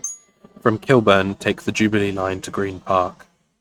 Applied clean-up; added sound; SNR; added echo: neural mask model RNNoise.